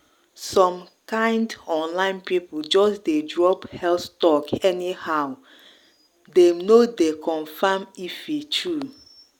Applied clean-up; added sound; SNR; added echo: none; none; none; none.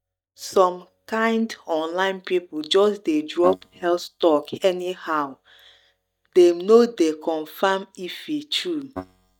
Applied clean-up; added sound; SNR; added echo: neural mask model DeepFilterNet 3.